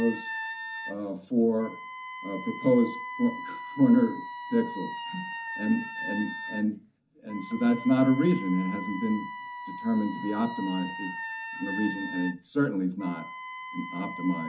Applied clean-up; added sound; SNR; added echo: none; Wind instrument, woodwind instrument; 10 dB; reverberation time 0.3 s.